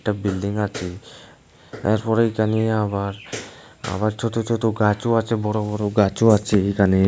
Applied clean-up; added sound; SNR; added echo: none; none; none; none.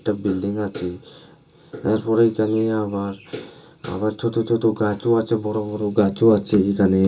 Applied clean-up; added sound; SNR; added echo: none; none; none; reverberation time 0.2 s.